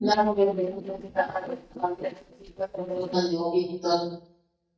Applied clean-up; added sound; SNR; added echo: neural mask model DeepFilterNet 3.